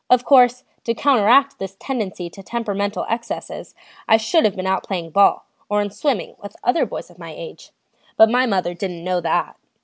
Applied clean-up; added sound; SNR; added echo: none; none; none; none.